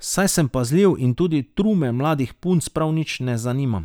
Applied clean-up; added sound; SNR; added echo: none; none; none; none.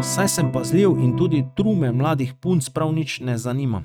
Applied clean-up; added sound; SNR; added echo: neural mask model RNNoise.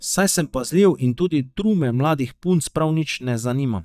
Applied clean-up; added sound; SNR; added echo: neural mask model DeepFilterNet 3.